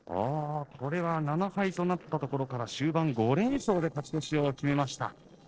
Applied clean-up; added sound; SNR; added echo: neural separator model SepFormer DNS4.